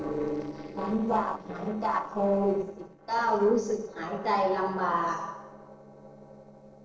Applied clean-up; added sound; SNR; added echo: neural separator model SepFormer DNS4.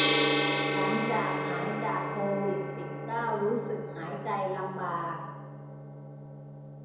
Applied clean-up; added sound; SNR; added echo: none; Gong; -3 dB; reverberation time 1.0 s.